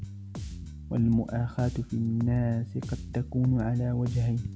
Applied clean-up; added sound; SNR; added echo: none; Bass guitar; 11 dB; none.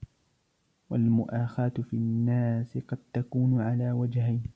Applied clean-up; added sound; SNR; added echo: none; none; none; none.